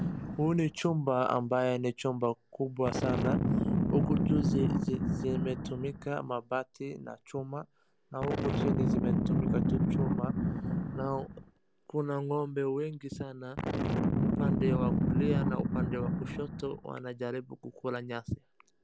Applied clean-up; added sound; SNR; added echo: none; Boom; -2 dB; none.